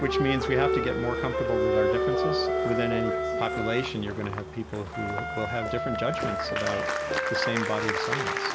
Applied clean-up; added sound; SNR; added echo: none; Wind instrument, woodwind instrument + Applause; -3 dB; none.